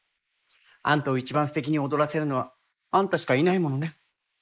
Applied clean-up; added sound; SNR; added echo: neural mask model Resemble Enhance denoiser.